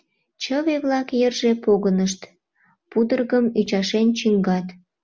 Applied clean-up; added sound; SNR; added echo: none; none; none; none.